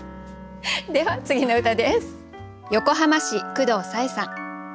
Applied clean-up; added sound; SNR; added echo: none; Wind instrument, woodwind instrument; 20 dB; none.